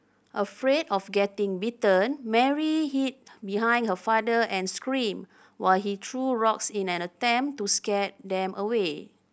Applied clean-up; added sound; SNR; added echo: none; none; none; none.